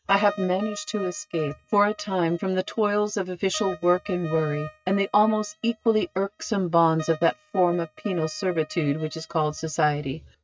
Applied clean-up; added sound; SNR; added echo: neural mask model RNNoise.